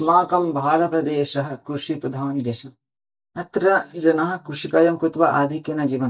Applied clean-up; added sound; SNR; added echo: neural mask model DeepFilterNet 3.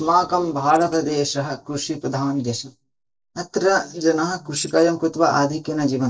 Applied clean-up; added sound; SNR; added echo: neural separator model SepFormer DNS4.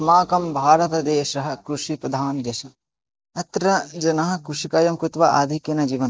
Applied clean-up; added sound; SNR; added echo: none; none; none; none.